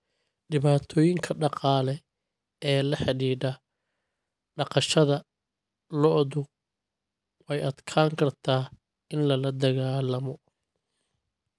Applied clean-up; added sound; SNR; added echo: none; none; none; none.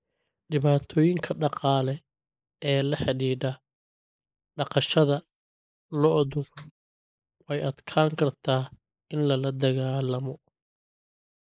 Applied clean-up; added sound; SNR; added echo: neural mask model Resemble Enhance denoiser.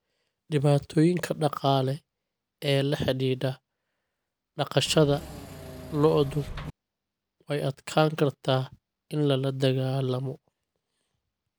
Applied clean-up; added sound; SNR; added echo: none; Engine / Mechanisms; 12 dB; none.